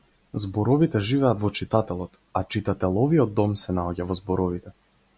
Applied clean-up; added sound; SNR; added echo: none; none; none; none.